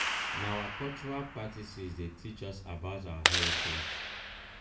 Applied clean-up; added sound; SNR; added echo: none; Clapping; -4 dB; reverberation time 0.4 s.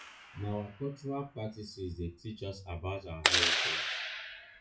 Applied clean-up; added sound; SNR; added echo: classical method WPE with log-MMSE.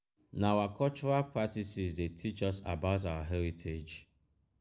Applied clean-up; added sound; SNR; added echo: none; none; none; none.